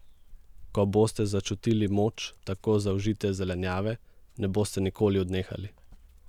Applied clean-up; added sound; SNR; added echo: none; Dog; 19 dB; none.